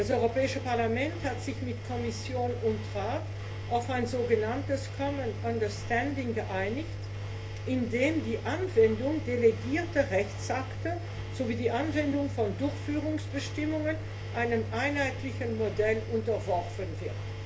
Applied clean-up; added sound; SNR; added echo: none; Engine; 6 dB; reverberation time 0.3 s.